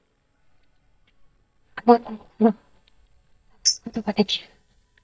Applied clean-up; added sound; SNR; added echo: neural mask model DeepFilterNet 3.